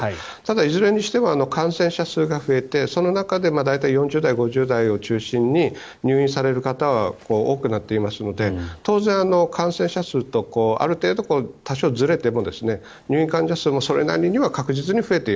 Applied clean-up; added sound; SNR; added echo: none; none; none; none.